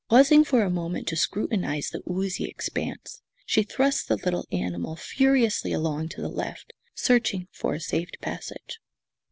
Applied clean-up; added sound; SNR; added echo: none; none; none; none.